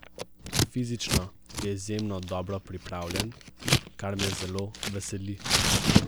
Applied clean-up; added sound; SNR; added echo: none; Scissors; -5 dB; none.